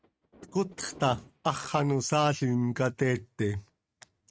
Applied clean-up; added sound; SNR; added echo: neural mask model RNNoise.